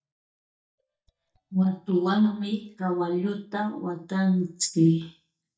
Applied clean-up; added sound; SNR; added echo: neural mask model DeepFilterNet 3.